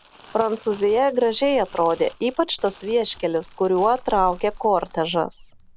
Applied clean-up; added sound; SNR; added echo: none; Crumpling, crinkling; 19 dB; none.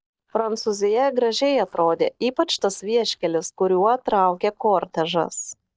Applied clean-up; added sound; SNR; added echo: neural mask model DeepFilterNet 3.